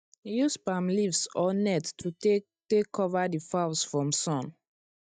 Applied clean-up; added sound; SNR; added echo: neural mask model DeepFilterNet 3.